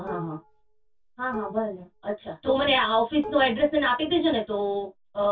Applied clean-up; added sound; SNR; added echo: none; Dishes, pots, and pans; 17 dB; reverberation time 0.1 s.